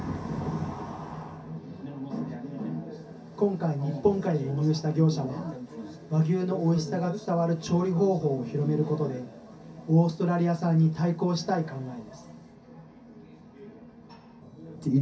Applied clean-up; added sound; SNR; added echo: none; none; none; reverberation time 0.3 s.